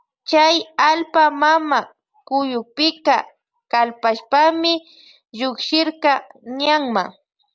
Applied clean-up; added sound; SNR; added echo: none; none; none; none.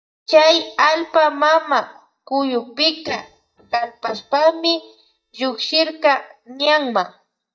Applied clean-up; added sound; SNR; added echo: neural mask model DeepFilterNet 3.